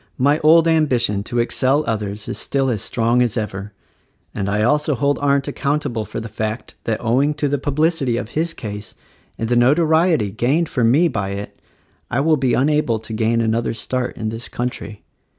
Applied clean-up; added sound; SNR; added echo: none; none; none; none.